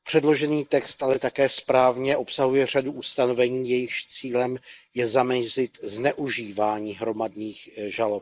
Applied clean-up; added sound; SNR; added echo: neural mask model Resemble Enhance denoiser.